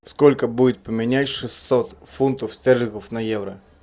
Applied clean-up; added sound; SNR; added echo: none; none; none; none.